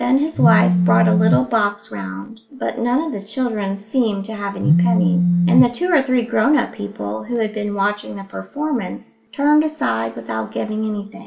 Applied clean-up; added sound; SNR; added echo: none; Telephone; -5 dB; none.